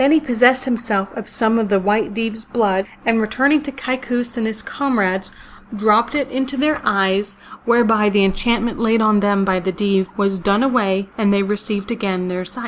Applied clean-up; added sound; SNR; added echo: none; none; none; none.